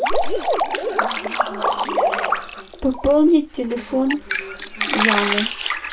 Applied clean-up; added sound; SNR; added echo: none; Drip; 1 dB; reverberation time 0.2 s.